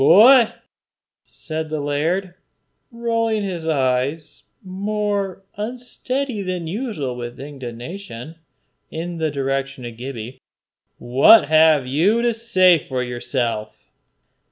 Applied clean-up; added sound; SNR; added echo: none; none; none; none.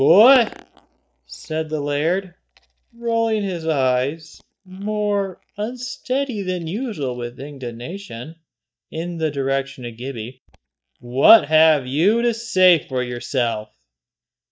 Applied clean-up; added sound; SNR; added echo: neural mask model DeepFilterNet 3.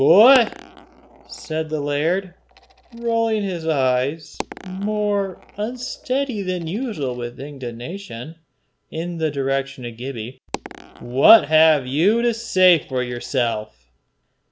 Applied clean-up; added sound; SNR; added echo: none; Coin (dropping); 19 dB; none.